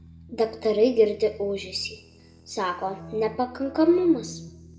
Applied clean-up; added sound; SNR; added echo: none; Keyboard (musical); 19 dB; reverberation time 1.0 s.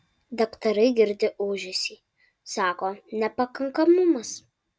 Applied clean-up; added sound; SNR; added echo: none; none; none; none.